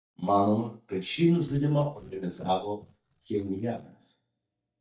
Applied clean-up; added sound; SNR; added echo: neural mask model DeepFilterNet 3.